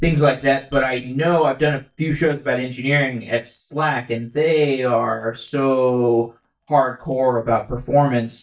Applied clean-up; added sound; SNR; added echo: neural mask model DeepFilterNet 3.